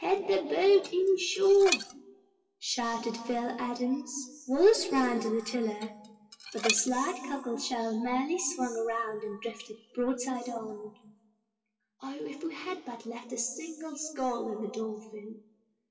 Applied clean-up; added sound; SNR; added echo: classical method WPE with log-MMSE.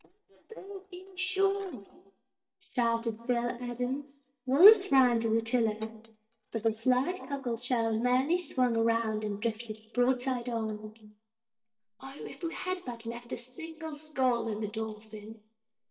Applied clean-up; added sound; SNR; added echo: neural mask model DeepFilterNet 3.